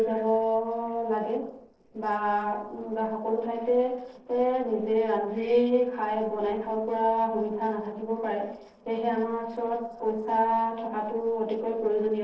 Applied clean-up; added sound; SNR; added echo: neural separator model SepFormer DNS4.